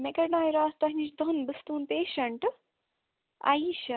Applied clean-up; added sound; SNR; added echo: none; none; none; none.